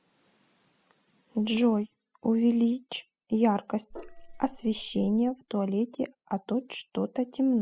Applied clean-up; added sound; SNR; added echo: classical method spectral subtraction.